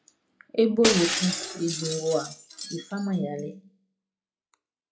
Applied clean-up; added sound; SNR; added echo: classical method log-MMSE.